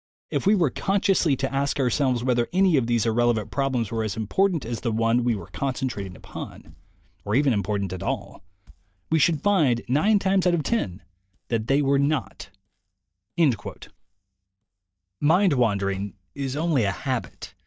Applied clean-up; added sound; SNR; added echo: neural mask model DeepFilterNet 3.